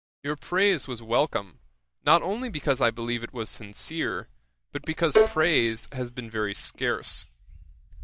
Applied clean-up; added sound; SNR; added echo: neural mask model DeepFilterNet 3.